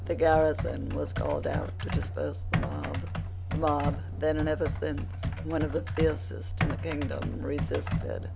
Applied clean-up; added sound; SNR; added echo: none; Computer keyboard; 1 dB; none.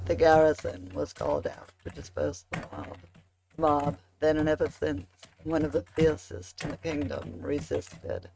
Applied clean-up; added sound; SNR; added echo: neural mask model RNNoise.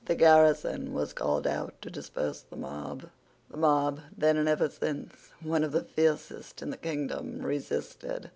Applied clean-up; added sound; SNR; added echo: none; none; none; none.